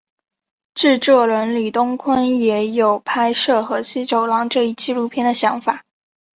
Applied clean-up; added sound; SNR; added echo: none; none; none; none.